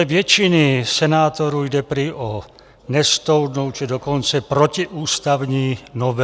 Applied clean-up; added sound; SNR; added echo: none; none; none; none.